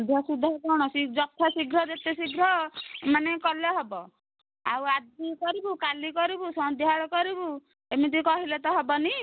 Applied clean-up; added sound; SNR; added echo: none; none; none; none.